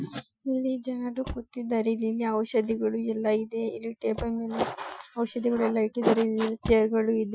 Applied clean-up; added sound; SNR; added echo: classical method Wiener filter.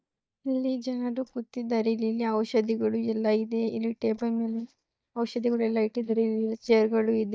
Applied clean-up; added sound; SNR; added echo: neural mask model DeepFilterNet 3.